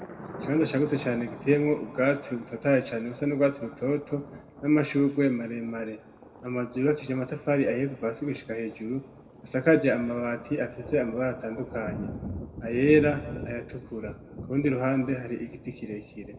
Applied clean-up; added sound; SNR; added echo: none; Thunder; 14 dB; reverberation time 1.0 s.